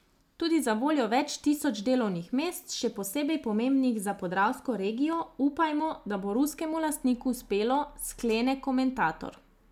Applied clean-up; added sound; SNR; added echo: none; none; none; none.